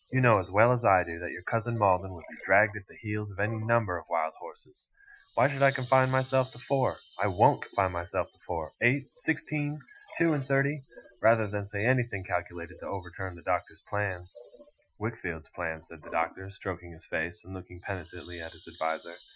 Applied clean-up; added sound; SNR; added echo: classical method Wiener filter.